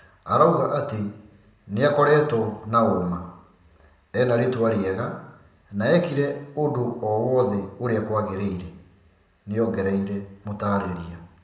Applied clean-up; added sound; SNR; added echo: none; none; none; reverberation time 0.7 s.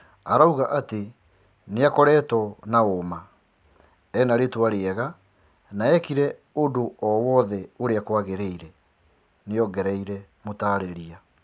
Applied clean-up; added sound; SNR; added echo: none; none; none; none.